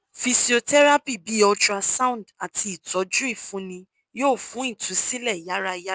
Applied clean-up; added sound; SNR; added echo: none; none; none; none.